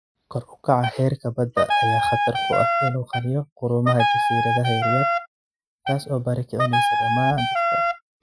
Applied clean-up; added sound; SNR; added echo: classical method Wiener filter.